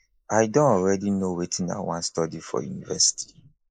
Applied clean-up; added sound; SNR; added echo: neural mask model Resemble Enhance denoiser.